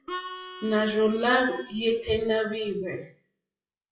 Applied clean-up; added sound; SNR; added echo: classical method WPE with log-MMSE.